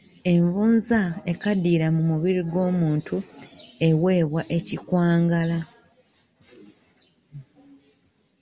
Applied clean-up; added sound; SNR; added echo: none; none; none; none.